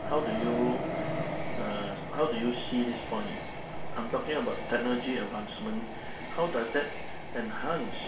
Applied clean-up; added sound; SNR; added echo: none; Train; 5 dB; reverberation time 0.3 s.